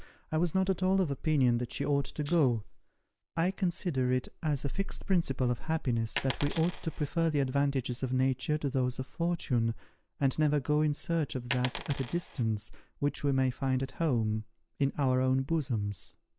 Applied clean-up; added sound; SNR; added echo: none; Coin (dropping) + Tambourine; 13 dB; none.